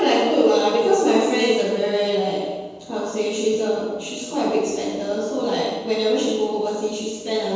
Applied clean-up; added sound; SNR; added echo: none; none; none; reverberation time 1.2 s.